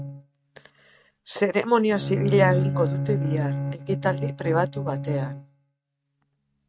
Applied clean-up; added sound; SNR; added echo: neural mask model RNNoise.